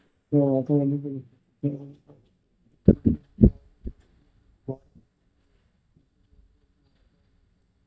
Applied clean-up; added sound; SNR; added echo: neural mask model DeepFilterNet 3.